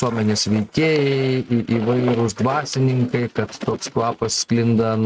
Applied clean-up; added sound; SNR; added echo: neural mask model RNNoise.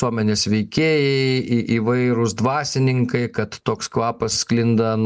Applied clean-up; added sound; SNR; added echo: none; none; none; none.